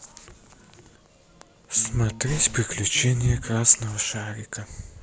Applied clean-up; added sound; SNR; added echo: none; Bass guitar; 15 dB; none.